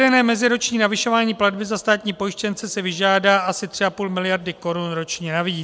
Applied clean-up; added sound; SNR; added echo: none; none; none; none.